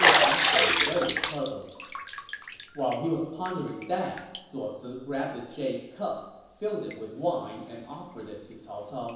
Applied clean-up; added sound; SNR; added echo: none; Bathtub (filling or washing); -4 dB; reverberation time 0.9 s.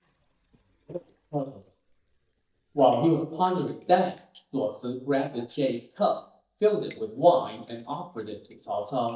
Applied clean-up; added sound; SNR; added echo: neural mask model DeepFilterNet 3.